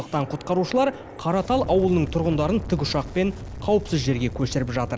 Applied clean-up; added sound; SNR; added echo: none; none; none; none.